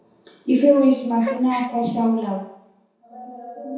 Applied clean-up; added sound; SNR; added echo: none; Gasp; 16 dB; reverberation time 0.7 s.